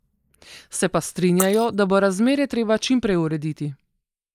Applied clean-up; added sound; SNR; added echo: neural mask model Resemble Enhance denoiser.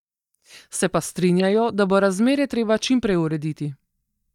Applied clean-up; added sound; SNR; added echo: neural mask model DeepFilterNet 3.